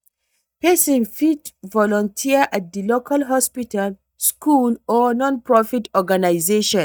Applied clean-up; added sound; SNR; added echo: neural mask model DeepFilterNet 3.